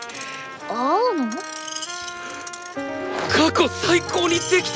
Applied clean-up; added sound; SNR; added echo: none; Screech + Trumpet; 10 dB; none.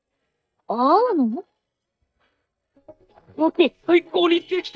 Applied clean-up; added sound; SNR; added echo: neural mask model DeepFilterNet 3.